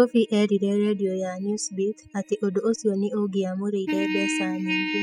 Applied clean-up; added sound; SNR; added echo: classical method spectral subtraction.